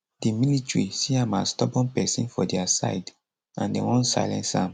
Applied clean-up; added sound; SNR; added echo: none; none; none; none.